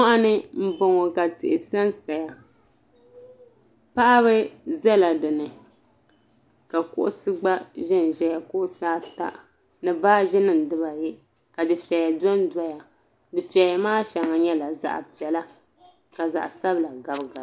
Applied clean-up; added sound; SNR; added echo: none; none; none; none.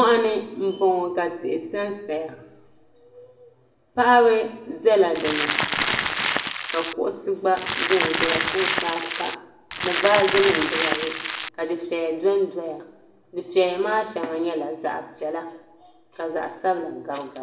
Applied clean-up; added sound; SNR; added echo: none; Crackle; 1 dB; reverberation time 0.8 s.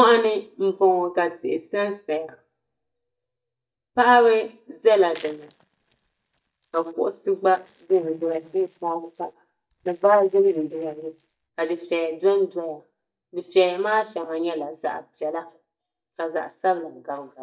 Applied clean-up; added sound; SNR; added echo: neural mask model DeepFilterNet 3.